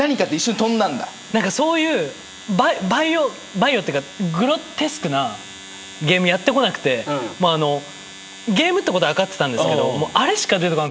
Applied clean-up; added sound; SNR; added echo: none; Domestic sounds, home sounds; 18 dB; none.